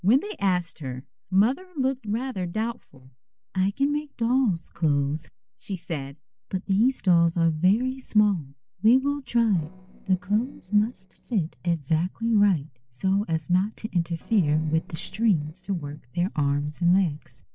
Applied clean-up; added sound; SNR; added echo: neural separator model SepFormer DNS4.